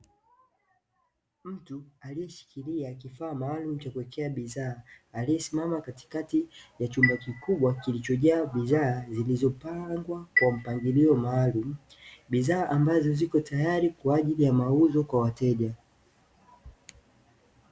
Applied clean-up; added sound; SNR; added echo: none; Chime; 6 dB; none.